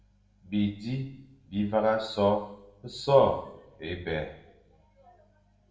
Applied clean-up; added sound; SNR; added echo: none; none; none; reverberation time 0.7 s.